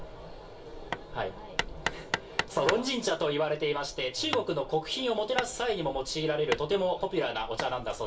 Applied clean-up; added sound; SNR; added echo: none; Hammer; 8 dB; reverberation time 0.2 s.